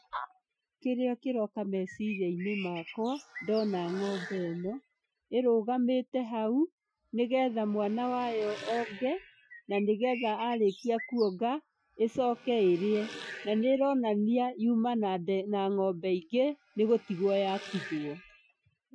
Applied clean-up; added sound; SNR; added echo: classical method Wiener filter.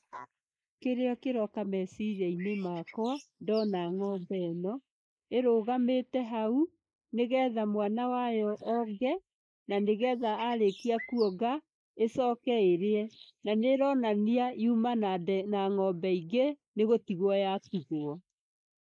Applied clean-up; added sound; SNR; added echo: neural mask model Resemble Enhance denoiser.